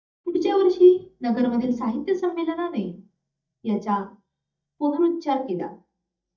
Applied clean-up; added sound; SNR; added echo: neural mask model DeepFilterNet 3.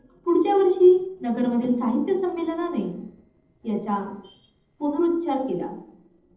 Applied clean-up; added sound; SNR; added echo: neural separator model SepFormer DNS4.